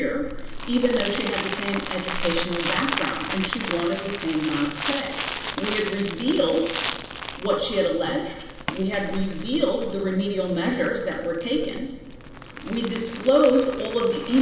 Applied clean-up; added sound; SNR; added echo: none; Crumpling, crinkling; 6 dB; reverberation time 1.1 s.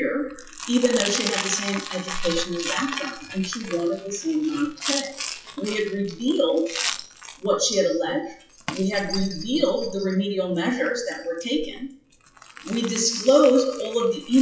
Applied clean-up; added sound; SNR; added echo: classical method WPE with log-MMSE.